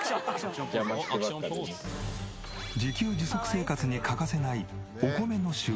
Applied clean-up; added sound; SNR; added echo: none; none; none; none.